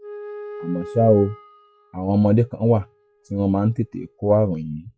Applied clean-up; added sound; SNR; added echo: classical method log-MMSE.